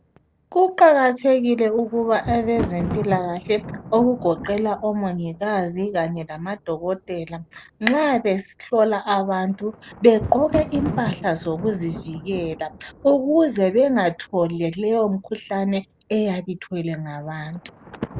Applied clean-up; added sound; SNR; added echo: none; Thunder; 14 dB; none.